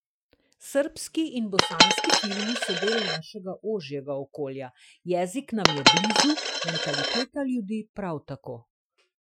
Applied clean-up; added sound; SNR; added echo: classical method Wiener filter.